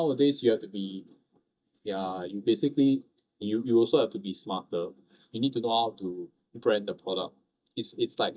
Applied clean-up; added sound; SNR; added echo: neural mask model DeepFilterNet 3.